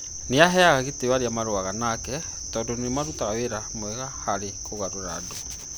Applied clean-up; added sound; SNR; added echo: none; none; none; none.